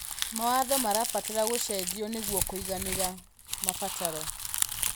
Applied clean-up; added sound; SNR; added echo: none; Crumpling, crinkling; 0 dB; none.